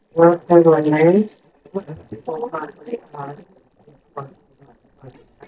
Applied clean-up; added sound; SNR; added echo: neural mask model DeepFilterNet 3.